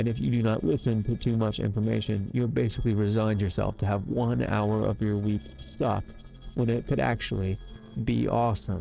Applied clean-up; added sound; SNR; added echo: neural separator model SepFormer DNS4.